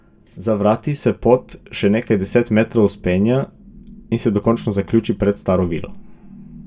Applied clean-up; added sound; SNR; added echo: none; none; none; reverberation time 0.2 s.